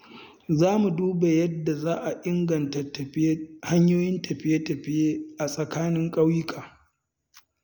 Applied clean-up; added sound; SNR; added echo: none; none; none; none.